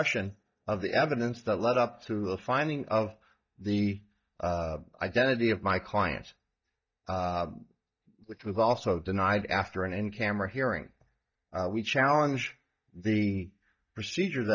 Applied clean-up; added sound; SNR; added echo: neural mask model DeepFilterNet 3.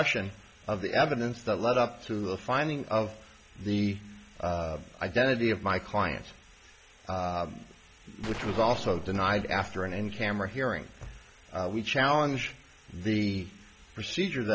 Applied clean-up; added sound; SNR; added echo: none; Gunshot, gunfire; 11 dB; none.